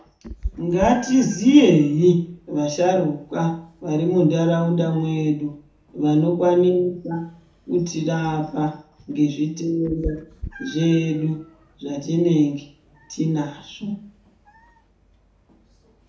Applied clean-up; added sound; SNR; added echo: none; Meow; 20 dB; reverberation time 0.5 s.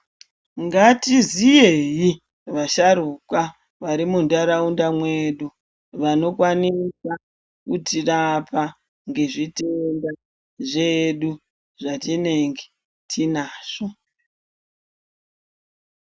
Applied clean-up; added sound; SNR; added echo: none; none; none; none.